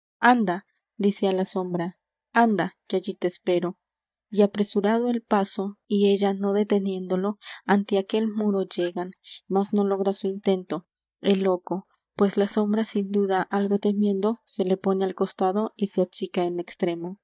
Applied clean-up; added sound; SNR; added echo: neural mask model DeepFilterNet 3.